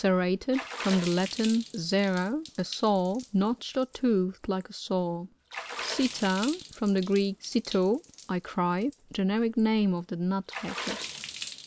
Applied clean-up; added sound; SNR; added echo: none; Water / Splash, splatter; 14 dB; none.